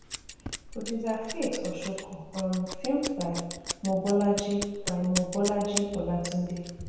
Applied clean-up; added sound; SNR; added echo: none; Scissors; 8 dB; reverberation time 1.1 s.